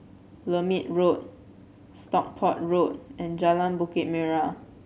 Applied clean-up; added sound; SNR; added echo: none; none; none; none.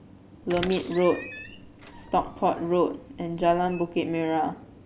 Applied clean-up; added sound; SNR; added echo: none; Squeak; 15 dB; none.